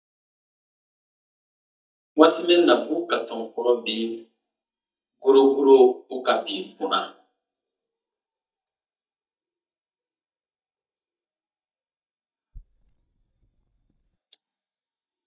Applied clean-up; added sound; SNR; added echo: neural mask model DeepFilterNet 3.